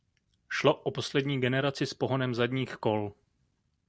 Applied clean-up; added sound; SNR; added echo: none; none; none; none.